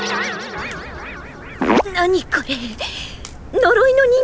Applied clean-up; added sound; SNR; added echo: none; Crack; 18 dB; none.